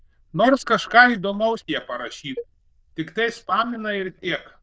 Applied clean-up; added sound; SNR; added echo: neural diffusion model UNIVERSE++.